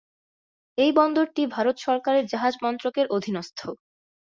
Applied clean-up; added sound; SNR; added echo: none; none; none; none.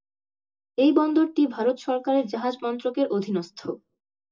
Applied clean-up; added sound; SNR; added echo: none; none; none; reverberation time 0.2 s.